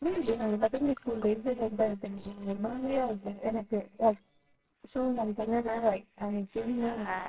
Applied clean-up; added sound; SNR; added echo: neural separator model SepFormer WHAMR!.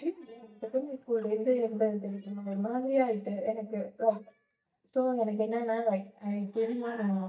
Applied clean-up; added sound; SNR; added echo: neural mask model DeepFilterNet 3.